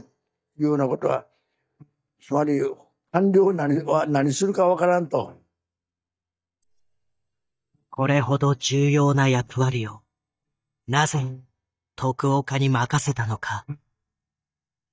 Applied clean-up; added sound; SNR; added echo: neural mask model DeepFilterNet 3.